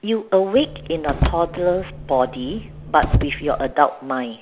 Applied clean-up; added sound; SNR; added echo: none; Car; 4 dB; none.